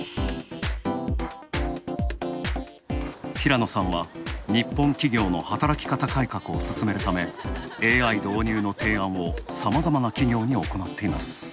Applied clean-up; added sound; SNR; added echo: none; none; none; none.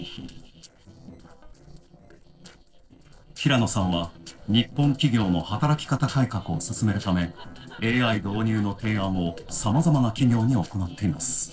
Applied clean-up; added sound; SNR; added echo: neural separator model SepFormer DNS4.